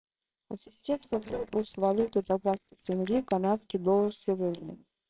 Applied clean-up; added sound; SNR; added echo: neural separator model SepFormer WHAMR!.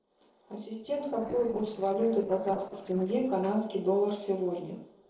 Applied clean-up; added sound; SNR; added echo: neural separator model SepFormer DNS4.